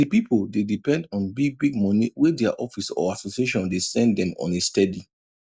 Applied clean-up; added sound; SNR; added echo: none; none; none; none.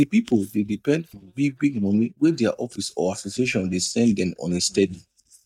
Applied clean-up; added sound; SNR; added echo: neural mask model DeepFilterNet 3.